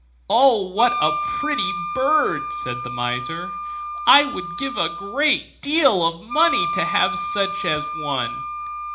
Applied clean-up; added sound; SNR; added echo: none; Wind instrument, woodwind instrument; 5 dB; reverberation time 0.4 s.